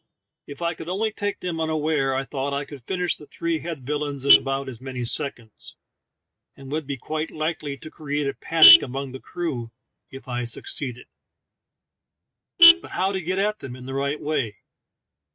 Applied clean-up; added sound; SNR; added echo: neural mask model RNNoise.